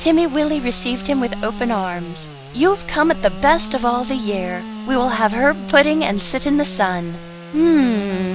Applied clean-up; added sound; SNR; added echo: none; Sawing / Engine; 12 dB; none.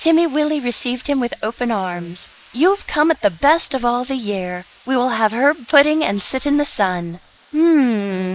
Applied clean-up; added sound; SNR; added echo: neural mask model Resemble Enhance denoiser.